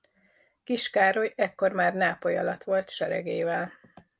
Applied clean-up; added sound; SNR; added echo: none; none; none; none.